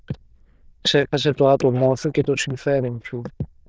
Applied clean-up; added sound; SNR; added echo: neural diffusion model UNIVERSE++.